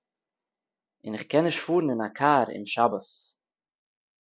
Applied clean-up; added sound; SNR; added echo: none; none; none; none.